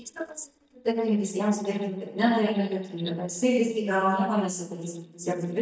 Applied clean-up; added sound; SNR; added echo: neural mask model DeepFilterNet 3.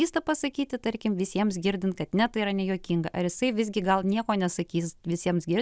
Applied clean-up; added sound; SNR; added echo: none; none; none; none.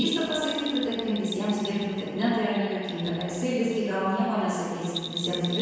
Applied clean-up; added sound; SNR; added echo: none; Bell; 11 dB; reverberation time 1.9 s.